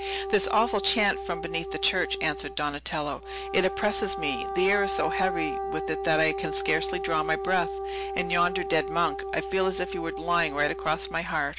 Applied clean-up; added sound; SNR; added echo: none; Wind instrument, woodwind instrument; 6 dB; none.